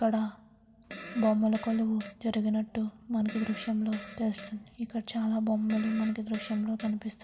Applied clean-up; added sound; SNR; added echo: none; Fart; 15 dB; reverberation time 1.0 s.